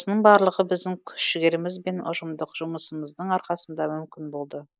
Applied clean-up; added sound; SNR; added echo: neural mask model Resemble Enhance denoiser.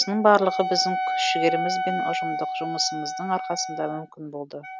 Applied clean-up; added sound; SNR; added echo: none; Wind instrument, woodwind instrument; 3 dB; none.